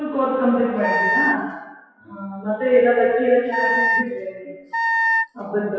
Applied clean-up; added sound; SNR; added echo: classical method WPE with log-MMSE.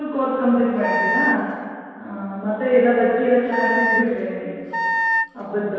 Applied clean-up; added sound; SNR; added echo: none; Wind instrument, woodwind instrument; 2 dB; reverberation time 1.9 s.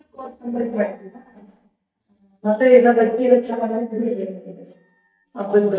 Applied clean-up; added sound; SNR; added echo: neural mask model DeepFilterNet 3.